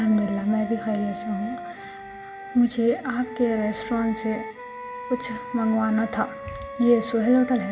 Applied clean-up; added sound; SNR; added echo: none; Wind instrument, woodwind instrument; 12 dB; reverberation time 0.4 s.